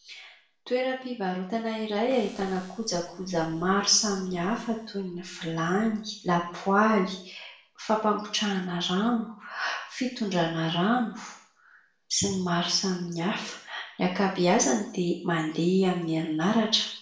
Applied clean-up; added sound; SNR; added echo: none; none; none; reverberation time 0.5 s.